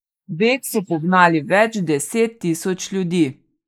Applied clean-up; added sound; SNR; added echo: neural mask model Resemble Enhance denoiser.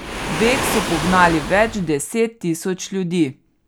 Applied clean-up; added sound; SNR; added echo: none; Waves, surf; 7 dB; none.